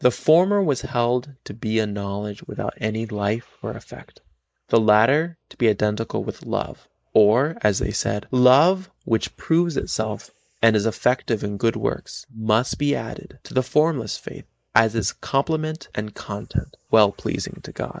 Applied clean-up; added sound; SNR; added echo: neural mask model Resemble Enhance denoiser.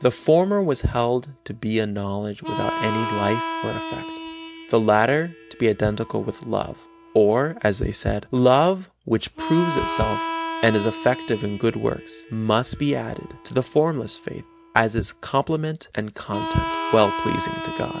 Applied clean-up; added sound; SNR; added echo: none; Harmonica; 10 dB; none.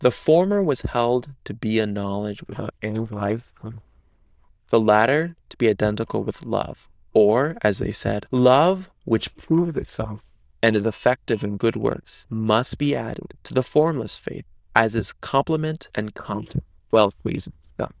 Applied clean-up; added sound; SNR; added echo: neural diffusion model UNIVERSE++.